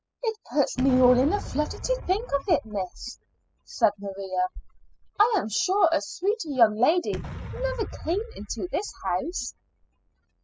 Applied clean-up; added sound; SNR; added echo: classical method spectral subtraction.